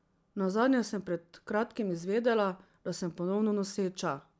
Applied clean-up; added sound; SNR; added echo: none; none; none; none.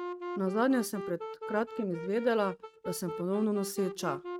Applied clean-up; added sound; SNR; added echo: neural mask model RNNoise.